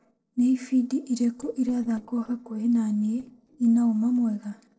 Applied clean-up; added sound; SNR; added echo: neural separator model SepFormer DNS4.